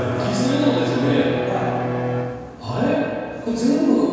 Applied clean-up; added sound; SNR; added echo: none; Bowed string instrument; 6 dB; reverberation time 1.9 s.